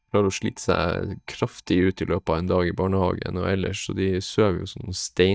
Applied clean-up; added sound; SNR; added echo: neural mask model DeepFilterNet 3.